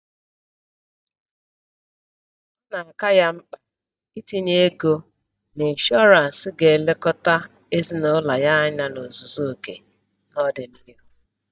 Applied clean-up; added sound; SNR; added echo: neural mask model DeepFilterNet 3.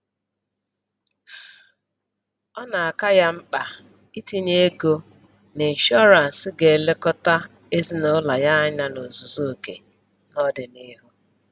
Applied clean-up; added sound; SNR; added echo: none; none; none; none.